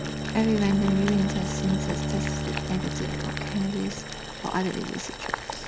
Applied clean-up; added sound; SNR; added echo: none; Bowed string instrument + Boiling; 2 dB; none.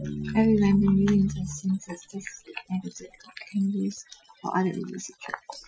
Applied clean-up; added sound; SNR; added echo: classical method Wiener filter.